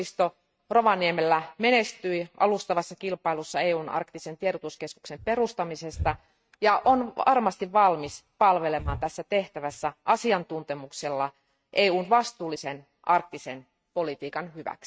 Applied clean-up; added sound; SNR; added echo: neural mask model RNNoise.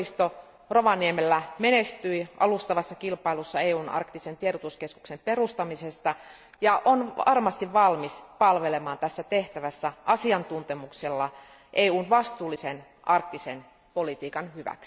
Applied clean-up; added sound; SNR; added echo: none; none; none; none.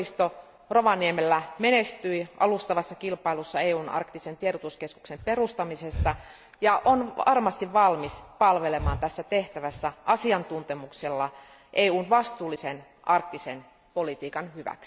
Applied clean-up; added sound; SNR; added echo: none; Breathing; 11 dB; none.